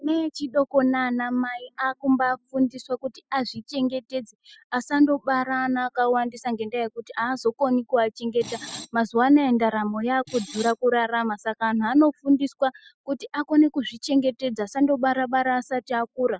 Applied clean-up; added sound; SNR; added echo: classical method spectral subtraction.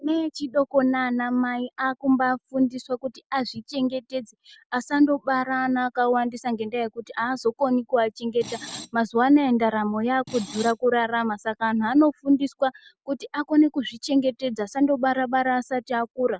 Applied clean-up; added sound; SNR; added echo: none; Screech; 15 dB; none.